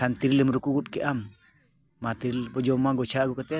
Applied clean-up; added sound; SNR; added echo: none; none; none; none.